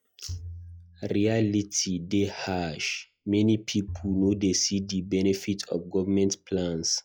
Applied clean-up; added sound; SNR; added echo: classical method log-MMSE.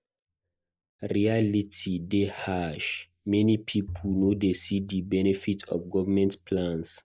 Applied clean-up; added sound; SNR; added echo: neural mask model DeepFilterNet 3.